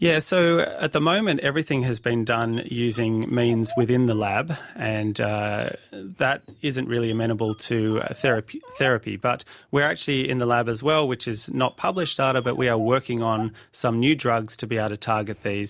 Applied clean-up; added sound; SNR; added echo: none; Dog; 19 dB; none.